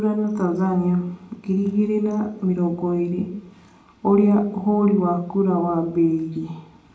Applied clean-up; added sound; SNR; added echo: none; none; none; reverberation time 0.7 s.